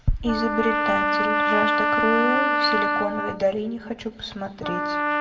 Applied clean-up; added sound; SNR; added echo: none; Trumpet; -3 dB; reverberation time 0.9 s.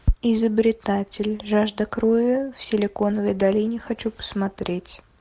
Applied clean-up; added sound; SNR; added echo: none; none; none; none.